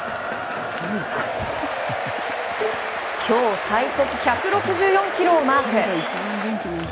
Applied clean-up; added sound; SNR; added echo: none; Bowed string instrument; 11 dB; none.